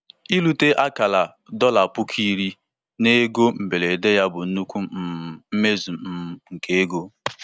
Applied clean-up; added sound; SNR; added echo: none; none; none; none.